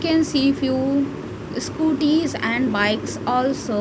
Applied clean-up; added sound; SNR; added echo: none; none; none; none.